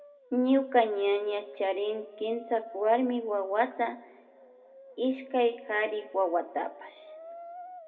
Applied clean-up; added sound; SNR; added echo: none; Brass instrument; 20 dB; reverberation time 1.1 s.